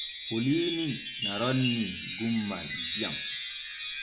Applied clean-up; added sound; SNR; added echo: none; Wind chime; 4 dB; none.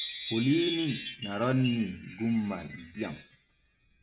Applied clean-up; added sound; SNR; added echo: neural mask model RNNoise.